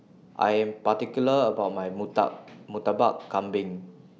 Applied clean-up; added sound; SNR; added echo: none; none; none; none.